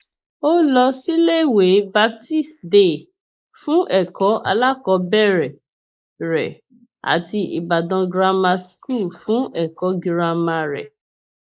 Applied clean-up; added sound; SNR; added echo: neural mask model Resemble Enhance denoiser.